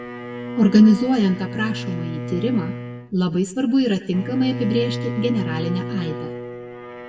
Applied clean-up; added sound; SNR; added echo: none; Bowed string instrument; 9 dB; reverberation time 0.6 s.